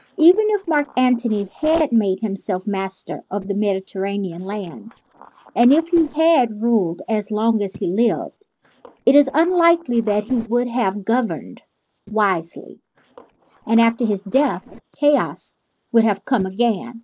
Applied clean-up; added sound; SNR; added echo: neural separator model SepFormer DNS4.